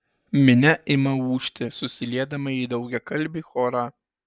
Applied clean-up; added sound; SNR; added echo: none; none; none; none.